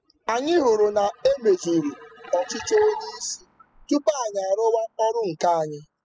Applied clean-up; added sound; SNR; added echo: classical method spectral subtraction.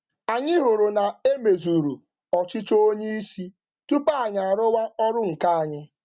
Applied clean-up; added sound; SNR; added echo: none; none; none; none.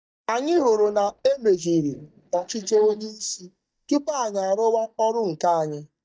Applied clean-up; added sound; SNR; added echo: neural mask model DeepFilterNet 3.